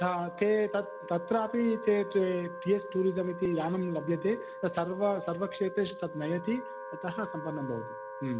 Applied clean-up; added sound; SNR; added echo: none; Wind instrument, woodwind instrument; 11 dB; none.